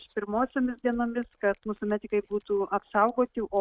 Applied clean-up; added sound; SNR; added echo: neural mask model RNNoise.